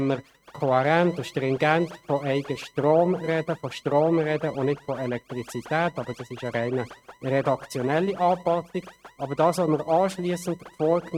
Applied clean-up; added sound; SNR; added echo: neural mask model RNNoise.